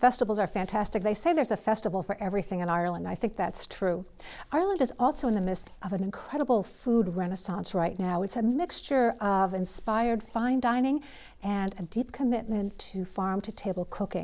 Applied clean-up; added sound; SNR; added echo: neural mask model Resemble Enhance denoiser.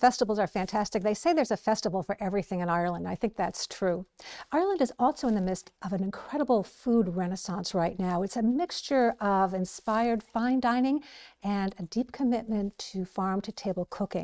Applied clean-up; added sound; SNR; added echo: neural mask model RNNoise.